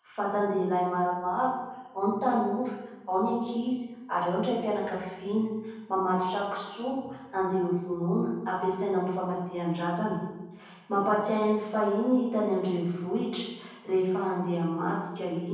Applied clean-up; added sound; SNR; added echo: none; none; none; reverberation time 1.1 s.